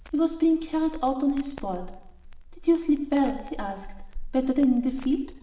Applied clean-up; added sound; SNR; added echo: none; Crackle; 13 dB; reverberation time 0.8 s.